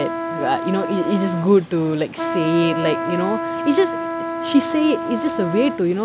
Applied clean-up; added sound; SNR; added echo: none; Trumpet; 6 dB; none.